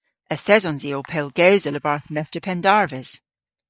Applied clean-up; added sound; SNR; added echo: neural mask model DeepFilterNet 3.